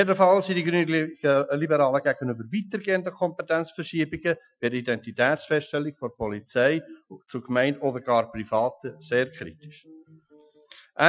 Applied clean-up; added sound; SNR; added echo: classical method Wiener filter.